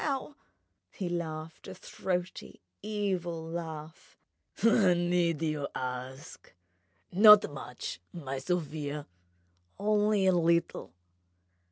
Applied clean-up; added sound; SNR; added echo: none; none; none; none.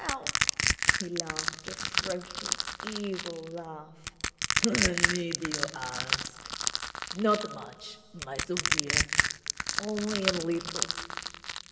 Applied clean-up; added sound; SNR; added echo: none; Crushing; -4 dB; reverberation time 2.1 s.